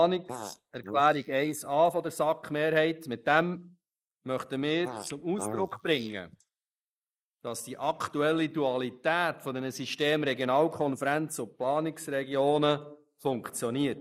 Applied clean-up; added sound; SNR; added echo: neural mask model Resemble Enhance denoiser.